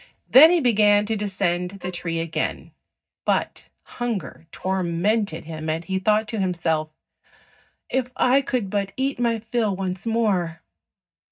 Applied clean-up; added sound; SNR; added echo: neural mask model DeepFilterNet 3.